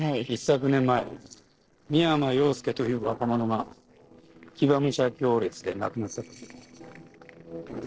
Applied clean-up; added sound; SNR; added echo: neural separator model SepFormer DNS4.